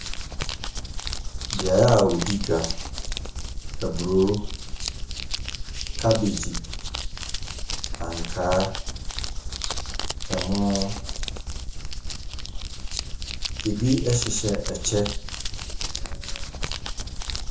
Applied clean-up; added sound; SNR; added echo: none; Crumpling, crinkling; 2 dB; reverberation time 0.6 s.